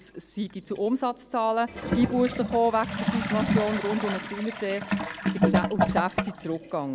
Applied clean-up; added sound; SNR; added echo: none; Toilet flush / Gurgling; 1 dB; none.